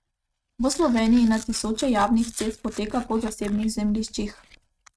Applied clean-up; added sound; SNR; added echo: neural mask model RNNoise.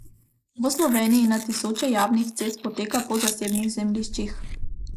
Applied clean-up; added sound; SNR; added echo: neural mask model Resemble Enhance denoiser.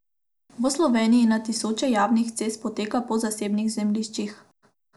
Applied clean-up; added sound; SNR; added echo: none; none; none; none.